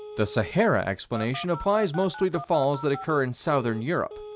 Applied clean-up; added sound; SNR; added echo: none; Telephone; 15 dB; none.